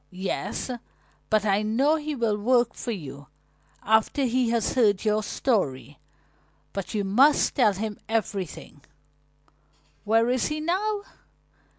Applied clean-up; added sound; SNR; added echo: none; none; none; none.